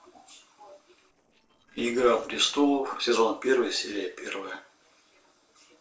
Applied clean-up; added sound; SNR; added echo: neural separator model SepFormer DNS4.